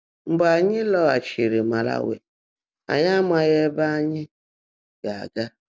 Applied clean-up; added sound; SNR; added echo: none; none; none; none.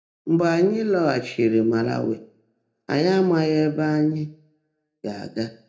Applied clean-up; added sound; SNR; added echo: none; none; none; reverberation time 0.3 s.